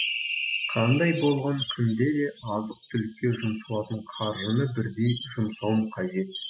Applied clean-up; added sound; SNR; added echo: classical method spectral subtraction.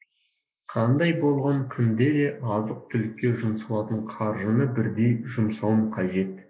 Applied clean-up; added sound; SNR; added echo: neural mask model Resemble Enhance denoiser.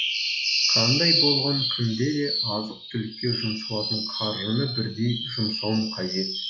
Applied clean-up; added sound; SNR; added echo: classical method log-MMSE.